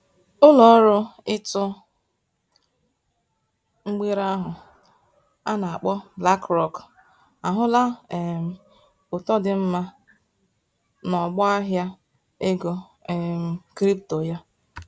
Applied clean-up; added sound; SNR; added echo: none; none; none; none.